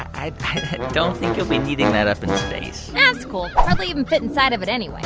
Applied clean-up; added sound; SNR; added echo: none; Acoustic guitar; 18 dB; none.